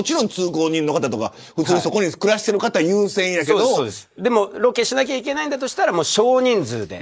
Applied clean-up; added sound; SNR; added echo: neural mask model Resemble Enhance denoiser.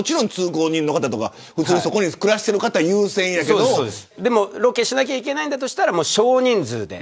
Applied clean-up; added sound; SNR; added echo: none; none; none; none.